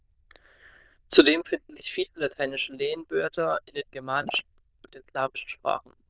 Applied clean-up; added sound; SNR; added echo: neural diffusion model UNIVERSE++.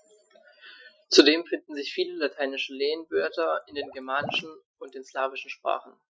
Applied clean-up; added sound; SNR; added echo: classical method Wiener filter.